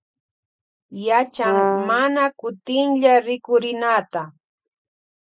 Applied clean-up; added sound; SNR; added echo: none; Brass instrument; 0 dB; none.